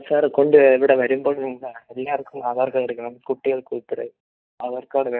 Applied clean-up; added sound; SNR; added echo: neural mask model DeepFilterNet 3.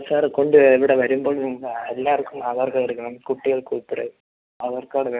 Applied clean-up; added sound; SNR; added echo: none; none; none; none.